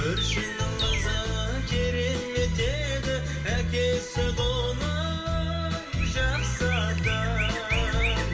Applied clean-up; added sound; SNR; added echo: none; Chirp, tweet; 11 dB; reverberation time 0.2 s.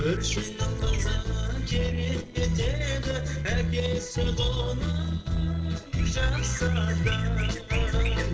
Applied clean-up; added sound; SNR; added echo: neural separator model SepFormer DNS4.